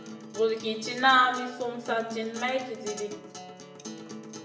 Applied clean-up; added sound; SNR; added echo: none; Acoustic guitar; 13 dB; reverberation time 0.8 s.